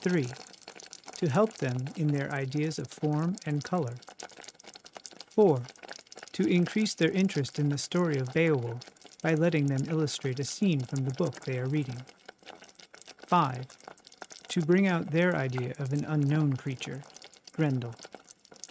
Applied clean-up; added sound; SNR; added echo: neural mask model RNNoise.